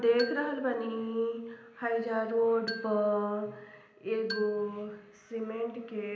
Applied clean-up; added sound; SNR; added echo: none; Marimba, xylophone; 15 dB; reverberation time 0.9 s.